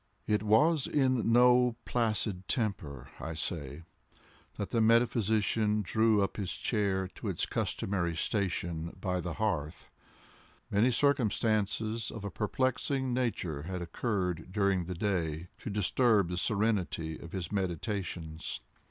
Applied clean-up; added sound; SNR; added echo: none; none; none; none.